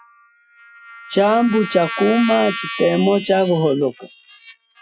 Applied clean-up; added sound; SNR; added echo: classical method Wiener filter.